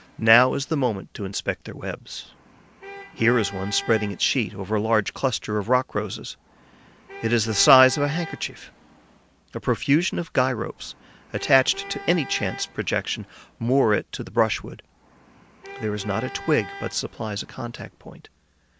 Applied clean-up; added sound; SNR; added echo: none; Traffic noise, roadway noise / Vehicle horn, car horn, honking; 18 dB; none.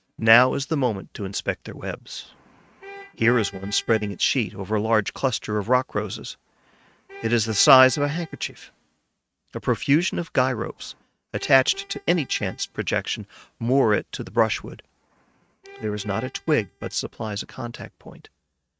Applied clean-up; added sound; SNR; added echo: neural mask model RNNoise.